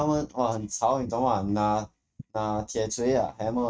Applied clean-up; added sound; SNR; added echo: neural mask model RNNoise.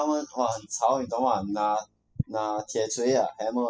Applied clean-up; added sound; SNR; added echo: classical method spectral subtraction.